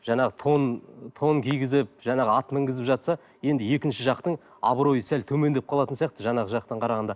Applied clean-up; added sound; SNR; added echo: none; none; none; none.